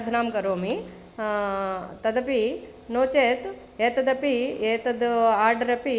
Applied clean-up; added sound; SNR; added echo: none; none; none; none.